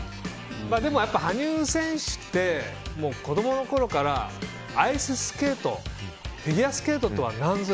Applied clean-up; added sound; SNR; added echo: none; none; none; none.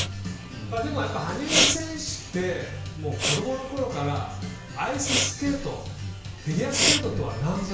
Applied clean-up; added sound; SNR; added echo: none; Respiratory sounds; 1 dB; reverberation time 0.5 s.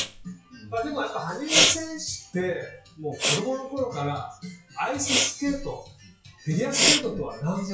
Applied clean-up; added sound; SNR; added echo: classical method WPE with log-MMSE.